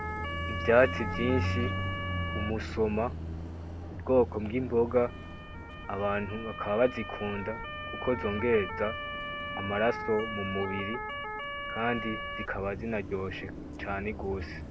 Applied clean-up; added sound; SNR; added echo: none; Motor vehicle (road) / Siren + Car passing by; 5 dB; none.